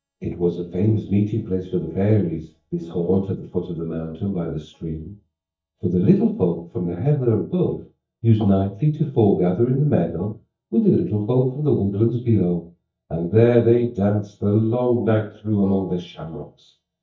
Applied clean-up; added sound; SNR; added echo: neural mask model DeepFilterNet 3.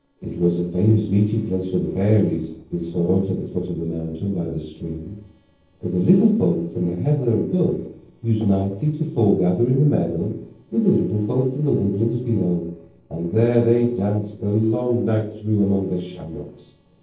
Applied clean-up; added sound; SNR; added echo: neural separator model SepFormer DNS4.